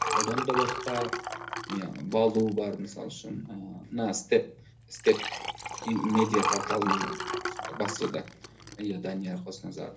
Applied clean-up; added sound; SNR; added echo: none; Liquid; 4 dB; reverberation time 0.3 s.